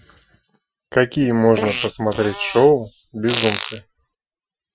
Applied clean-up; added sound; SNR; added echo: classical method Wiener filter.